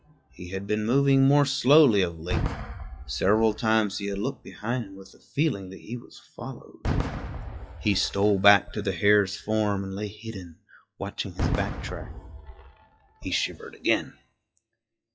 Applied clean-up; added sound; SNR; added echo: classical method WPE with log-MMSE.